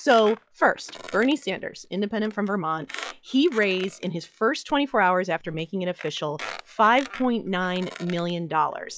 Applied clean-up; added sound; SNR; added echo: classical method log-MMSE.